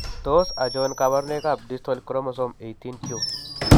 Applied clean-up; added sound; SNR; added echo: none; Squeak / Slam / Wood; 0 dB; none.